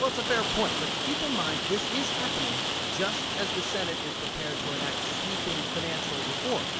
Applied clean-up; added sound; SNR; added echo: none; Rain; -3 dB; none.